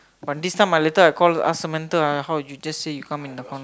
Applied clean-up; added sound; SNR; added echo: none; none; none; none.